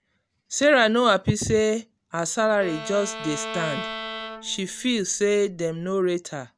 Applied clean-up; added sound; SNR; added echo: none; Bowed string instrument; 11 dB; none.